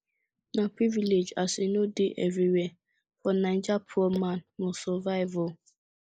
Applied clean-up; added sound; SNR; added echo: neural mask model Resemble Enhance denoiser.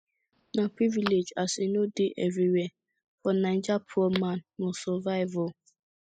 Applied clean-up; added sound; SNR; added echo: classical method spectral subtraction.